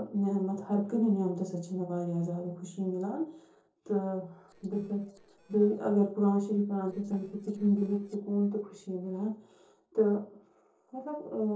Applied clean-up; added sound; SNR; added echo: neural separator model SepFormer DNS4.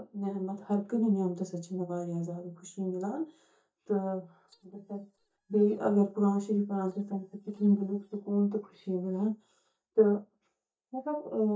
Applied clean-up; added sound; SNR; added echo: neural mask model DeepFilterNet 3.